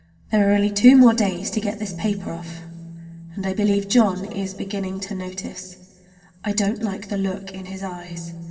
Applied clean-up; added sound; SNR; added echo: none; Bass guitar; 18 dB; reverberation time 2.7 s.